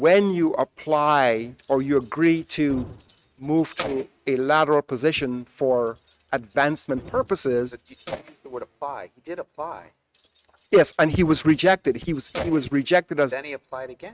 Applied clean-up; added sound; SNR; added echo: neural mask model RNNoise.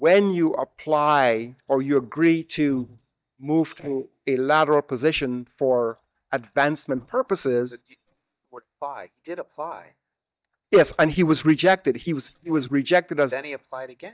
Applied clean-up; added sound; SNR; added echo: neural mask model DeepFilterNet 3.